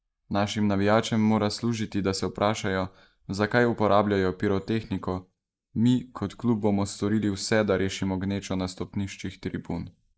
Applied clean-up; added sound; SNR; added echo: neural mask model Resemble Enhance denoiser.